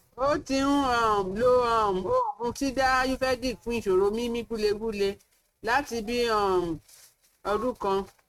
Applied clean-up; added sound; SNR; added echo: neural mask model RNNoise.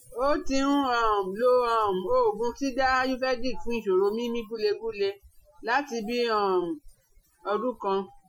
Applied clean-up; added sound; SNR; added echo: classical method Wiener filter.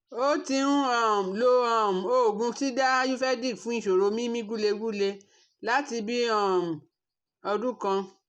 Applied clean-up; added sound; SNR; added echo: none; none; none; none.